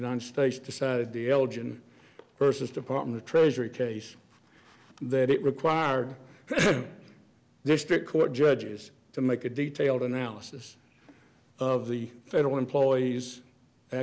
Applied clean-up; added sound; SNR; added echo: none; none; none; none.